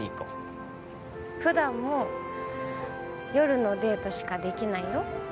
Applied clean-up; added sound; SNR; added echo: none; none; none; none.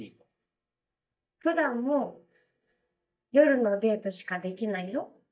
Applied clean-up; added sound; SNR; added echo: neural mask model DeepFilterNet 3.